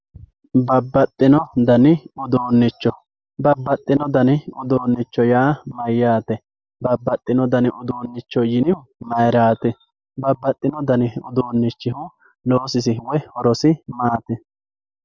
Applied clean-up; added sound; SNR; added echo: none; none; none; none.